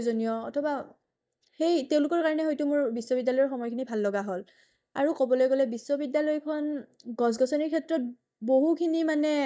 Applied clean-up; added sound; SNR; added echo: neural mask model DeepFilterNet 3.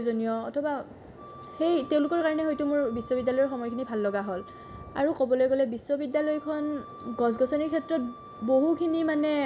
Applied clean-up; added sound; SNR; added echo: none; Wind instrument, woodwind instrument; 20 dB; none.